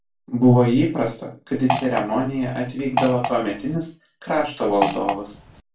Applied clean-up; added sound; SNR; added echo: none; Fart; 6 dB; reverberation time 0.3 s.